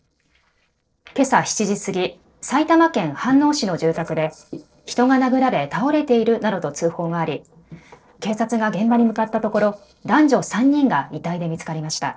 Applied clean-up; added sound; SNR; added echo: neural separator model SepFormer DNS4.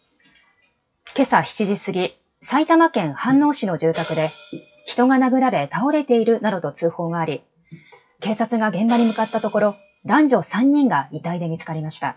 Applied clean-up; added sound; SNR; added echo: classical method WPE with log-MMSE.